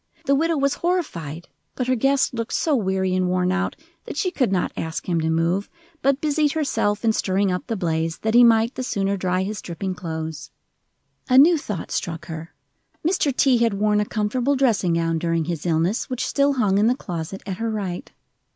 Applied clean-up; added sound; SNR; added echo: none; none; none; none.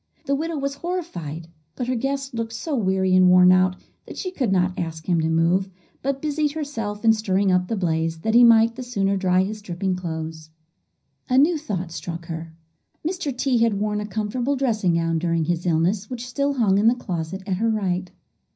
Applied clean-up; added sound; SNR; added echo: none; none; none; reverberation time 0.5 s.